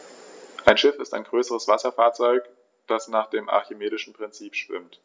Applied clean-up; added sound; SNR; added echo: none; none; none; none.